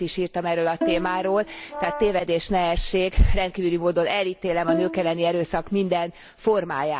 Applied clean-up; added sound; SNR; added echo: none; Bowed string instrument + Brass instrument; 9 dB; none.